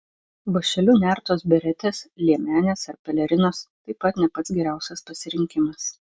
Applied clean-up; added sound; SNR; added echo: none; none; none; none.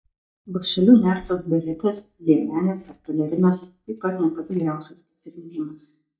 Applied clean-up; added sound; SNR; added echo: neural mask model DeepFilterNet 3.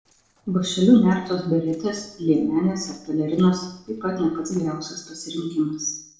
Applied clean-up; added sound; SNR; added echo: neural separator model SepFormer DNS4.